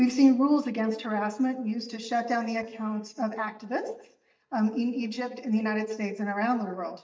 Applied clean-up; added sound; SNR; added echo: neural mask model DeepFilterNet 3.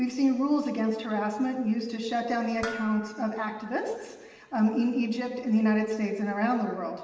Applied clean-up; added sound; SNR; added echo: none; Dishes, pots, and pans; 15 dB; reverberation time 1.2 s.